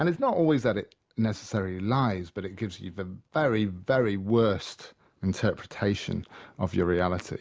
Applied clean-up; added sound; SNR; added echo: none; none; none; none.